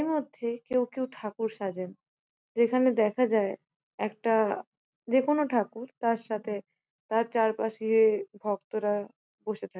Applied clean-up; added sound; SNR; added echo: none; none; none; none.